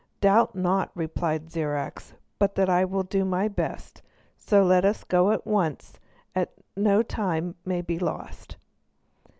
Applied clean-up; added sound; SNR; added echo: none; none; none; none.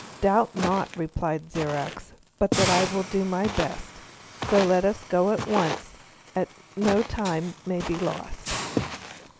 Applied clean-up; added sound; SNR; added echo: none; Walk, footsteps + Hiss; 7 dB; none.